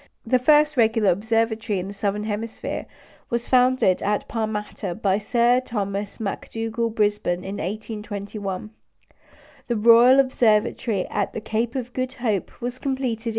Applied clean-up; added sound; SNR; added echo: none; none; none; none.